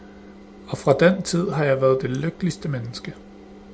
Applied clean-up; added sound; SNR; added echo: none; none; none; none.